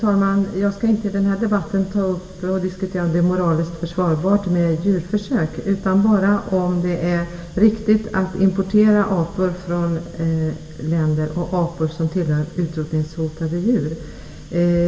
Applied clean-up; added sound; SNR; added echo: none; none; none; reverberation time 1.5 s.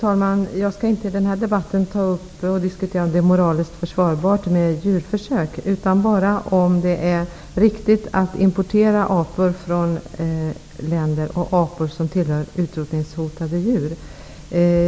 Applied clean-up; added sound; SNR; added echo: none; none; none; none.